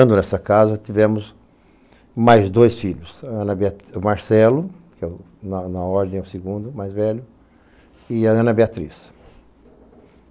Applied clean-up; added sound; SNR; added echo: none; none; none; none.